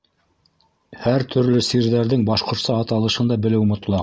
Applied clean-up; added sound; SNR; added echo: none; none; none; none.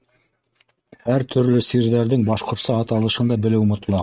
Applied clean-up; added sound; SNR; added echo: neural mask model RNNoise.